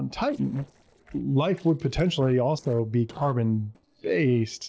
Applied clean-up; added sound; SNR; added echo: neural separator model SepFormer DNS4.